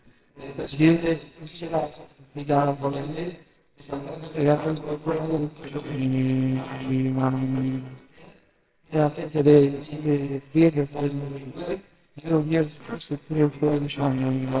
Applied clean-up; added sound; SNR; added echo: neural separator model SepFormer WHAMR!.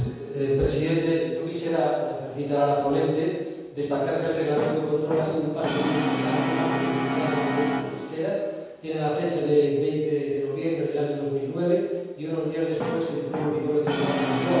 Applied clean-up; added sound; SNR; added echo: none; Brass instrument; 6 dB; reverberation time 1.2 s.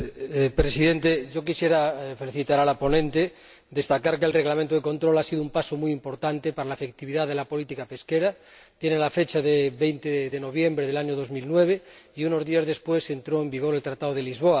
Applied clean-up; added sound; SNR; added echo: none; none; none; none.